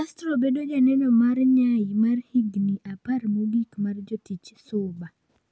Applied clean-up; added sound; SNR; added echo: none; none; none; none.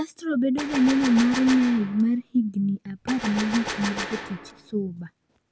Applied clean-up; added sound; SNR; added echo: none; Gunshot, gunfire; 9 dB; none.